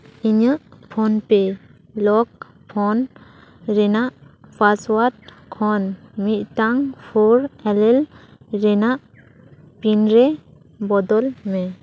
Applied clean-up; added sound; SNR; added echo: none; none; none; none.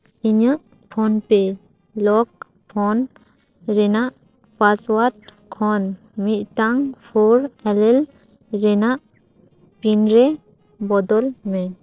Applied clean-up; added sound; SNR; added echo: neural separator model SepFormer DNS4.